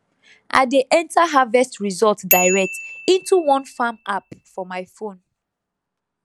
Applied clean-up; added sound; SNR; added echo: none; Bicycle bell; 8 dB; none.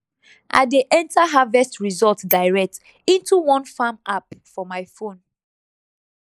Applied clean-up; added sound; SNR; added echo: neural mask model Resemble Enhance denoiser.